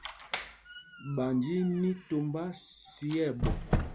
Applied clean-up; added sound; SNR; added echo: none; Squeak; 5 dB; none.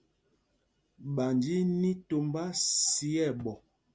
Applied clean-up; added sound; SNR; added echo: none; none; none; none.